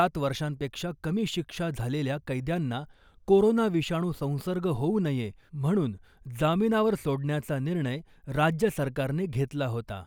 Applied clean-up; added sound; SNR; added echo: none; none; none; none.